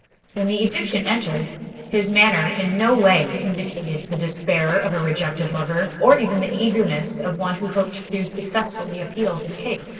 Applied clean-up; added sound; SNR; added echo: neural separator model SepFormer DNS4.